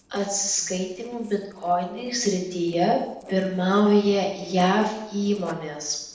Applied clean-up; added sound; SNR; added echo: neural separator model SepFormer DNS4.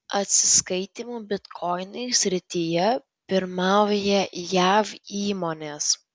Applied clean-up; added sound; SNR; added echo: none; none; none; none.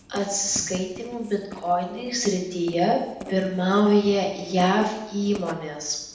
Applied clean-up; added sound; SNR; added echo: none; Writing; 18 dB; reverberation time 0.8 s.